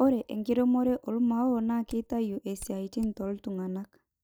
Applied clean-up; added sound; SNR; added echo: neural mask model DeepFilterNet 3.